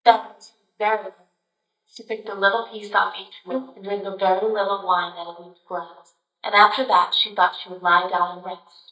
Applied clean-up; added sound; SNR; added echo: neural mask model DeepFilterNet 3.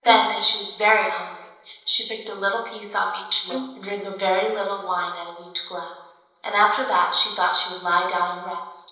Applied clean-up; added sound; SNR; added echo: neural separator model SepFormer DNS4.